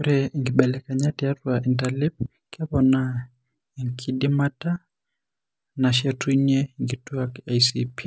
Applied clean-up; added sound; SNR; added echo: none; none; none; none.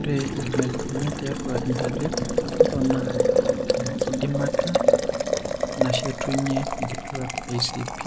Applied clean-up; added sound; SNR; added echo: none; Boiling; -4 dB; none.